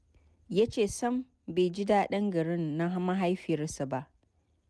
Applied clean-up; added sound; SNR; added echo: none; none; none; none.